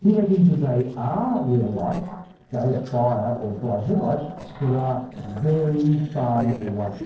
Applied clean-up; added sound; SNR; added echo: neural separator model SepFormer DNS4.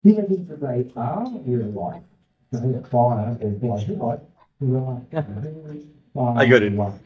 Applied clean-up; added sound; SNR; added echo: neural mask model DeepFilterNet 3.